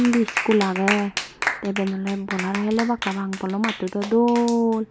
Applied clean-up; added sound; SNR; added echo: none; Clapping; 8 dB; none.